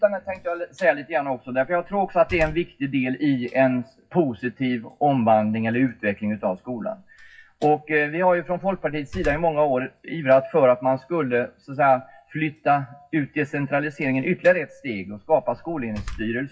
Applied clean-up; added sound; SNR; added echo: classical method WPE with log-MMSE.